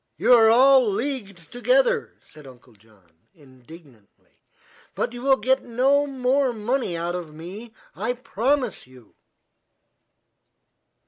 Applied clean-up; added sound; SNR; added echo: none; none; none; none.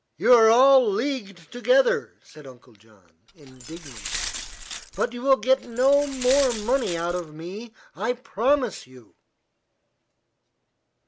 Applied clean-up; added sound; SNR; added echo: none; Glass; 11 dB; none.